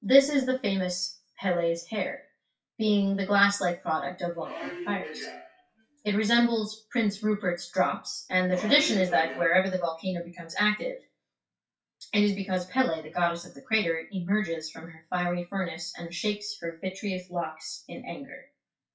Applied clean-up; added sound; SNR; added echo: classical method WPE with log-MMSE.